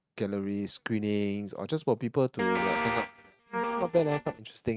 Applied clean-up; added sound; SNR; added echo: neural mask model RNNoise.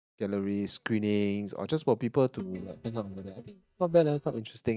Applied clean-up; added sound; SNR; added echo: neural mask model DeepFilterNet 3.